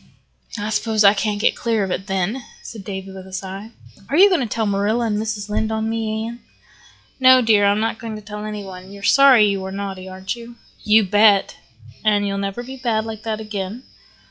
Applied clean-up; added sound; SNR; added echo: classical method log-MMSE.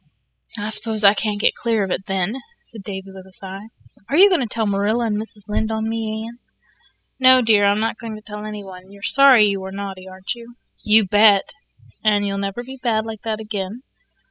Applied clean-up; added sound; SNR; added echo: classical method spectral subtraction.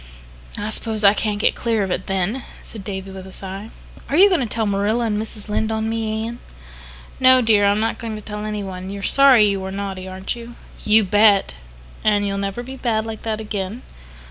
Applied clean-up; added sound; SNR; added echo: none; none; none; none.